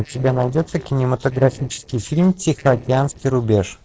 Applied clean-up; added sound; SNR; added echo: neural separator model SepFormer DNS4.